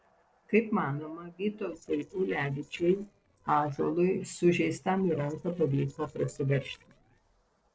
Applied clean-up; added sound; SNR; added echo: neural separator model SepFormer DNS4.